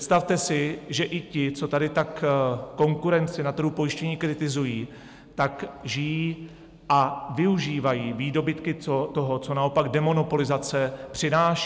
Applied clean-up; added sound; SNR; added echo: none; none; none; none.